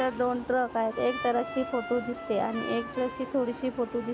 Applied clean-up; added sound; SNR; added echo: none; Trumpet; 12 dB; none.